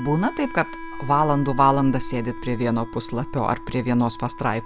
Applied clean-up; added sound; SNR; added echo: none; Wind instrument, woodwind instrument; 15 dB; none.